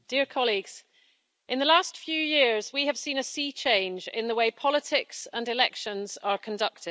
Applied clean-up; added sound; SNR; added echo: none; none; none; none.